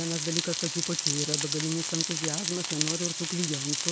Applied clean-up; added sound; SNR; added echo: none; Frying (food); -2 dB; none.